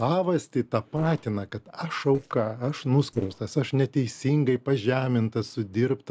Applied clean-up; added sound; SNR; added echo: neural separator model SepFormer DNS4.